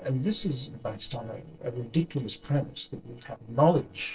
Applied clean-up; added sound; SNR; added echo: neural separator model SepFormer DNS4.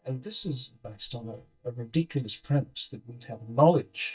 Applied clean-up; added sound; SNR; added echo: neural mask model DeepFilterNet 3.